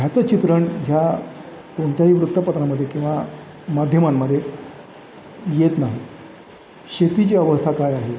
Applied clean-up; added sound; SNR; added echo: none; none; none; none.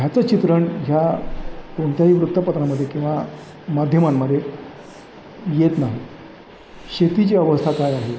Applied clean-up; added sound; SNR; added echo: none; Breathing; 19 dB; none.